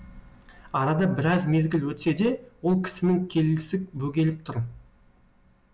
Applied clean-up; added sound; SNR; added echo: none; none; none; none.